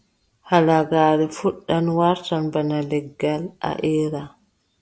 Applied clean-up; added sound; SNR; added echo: none; none; none; none.